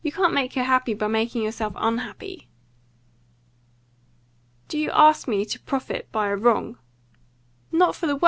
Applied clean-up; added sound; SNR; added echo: none; none; none; none.